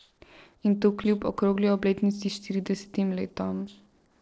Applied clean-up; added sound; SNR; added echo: neural separator model SepFormer DNS4.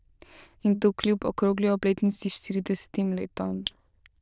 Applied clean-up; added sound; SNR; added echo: neural diffusion model UNIVERSE++.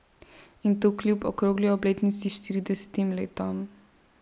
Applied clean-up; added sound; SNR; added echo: none; none; none; none.